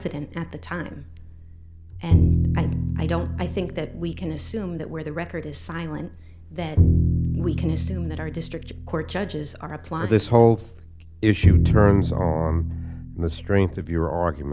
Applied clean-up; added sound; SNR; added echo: none; Bowed string instrument; 0 dB; none.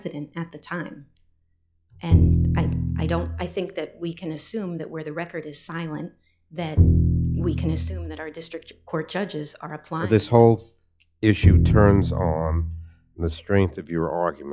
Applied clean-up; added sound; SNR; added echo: classical method log-MMSE.